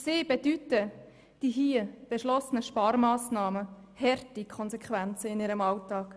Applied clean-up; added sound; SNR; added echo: none; none; none; none.